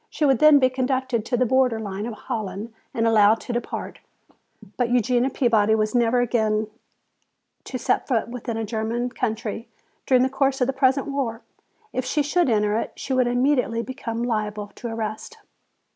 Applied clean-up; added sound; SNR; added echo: none; none; none; none.